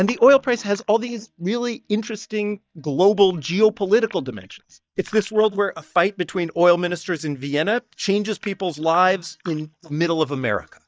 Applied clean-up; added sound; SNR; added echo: neural mask model DeepFilterNet 3.